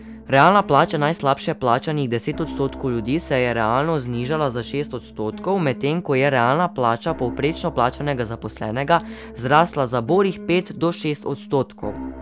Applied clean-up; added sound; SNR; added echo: none; Piano; 16 dB; none.